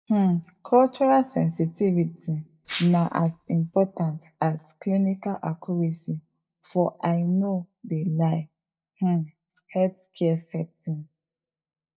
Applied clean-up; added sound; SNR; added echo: neural mask model DeepFilterNet 3.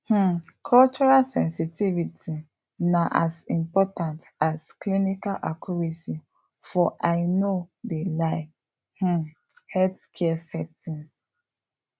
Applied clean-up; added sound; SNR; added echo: none; none; none; none.